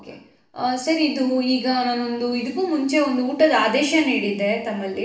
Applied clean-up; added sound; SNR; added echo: none; none; none; reverberation time 0.6 s.